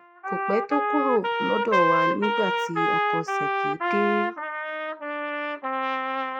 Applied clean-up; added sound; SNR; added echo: classical method log-MMSE.